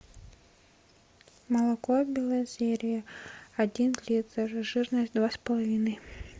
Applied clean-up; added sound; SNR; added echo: none; none; none; none.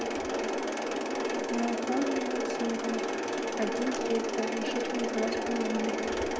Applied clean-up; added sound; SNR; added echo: none; Mechanisms; -4 dB; reverberation time 1.2 s.